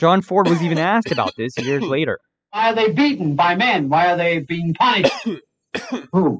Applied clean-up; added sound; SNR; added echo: classical method spectral subtraction.